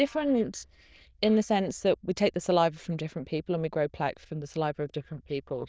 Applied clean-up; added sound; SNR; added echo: neural diffusion model UNIVERSE++.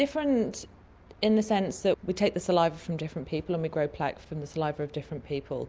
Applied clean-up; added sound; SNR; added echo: none; none; none; none.